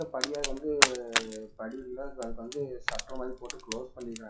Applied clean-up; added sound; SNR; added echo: classical method WPE with log-MMSE.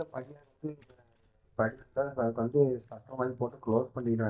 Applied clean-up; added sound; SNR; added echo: neural mask model DeepFilterNet 3.